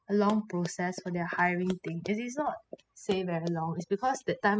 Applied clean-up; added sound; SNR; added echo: classical method spectral subtraction.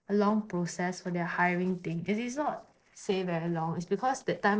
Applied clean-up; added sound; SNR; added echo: neural separator model SepFormer DNS4.